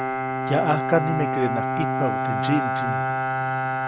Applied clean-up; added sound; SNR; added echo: none; Bowed string instrument; -2 dB; none.